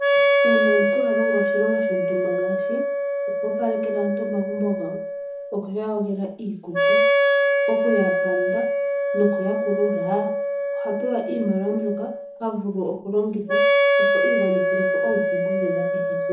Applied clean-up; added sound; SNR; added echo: none; Wind instrument, woodwind instrument; -5 dB; reverberation time 0.6 s.